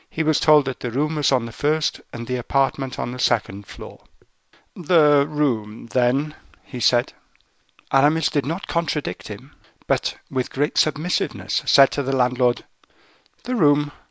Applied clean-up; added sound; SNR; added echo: none; none; none; none.